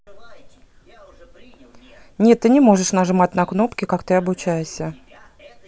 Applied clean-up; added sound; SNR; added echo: none; none; none; none.